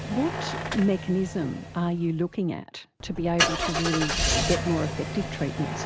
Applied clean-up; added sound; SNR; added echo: none; Engine starting / Car; 2 dB; none.